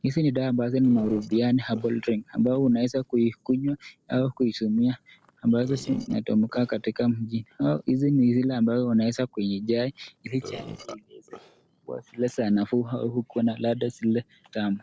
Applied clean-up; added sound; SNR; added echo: neural separator model SepFormer DNS4.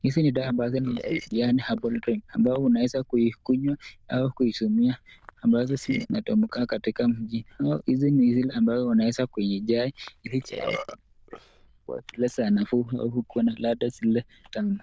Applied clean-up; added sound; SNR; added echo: neural diffusion model UNIVERSE++.